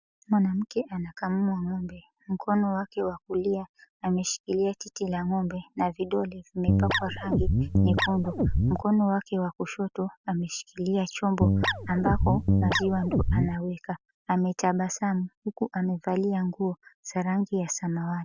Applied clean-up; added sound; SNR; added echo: none; Guitar; -4 dB; none.